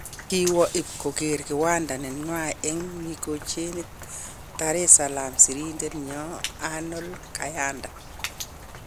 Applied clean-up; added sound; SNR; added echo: none; Rain; 13 dB; none.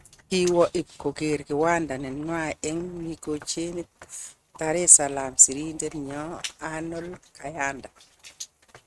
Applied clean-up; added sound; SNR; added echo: neural mask model RNNoise.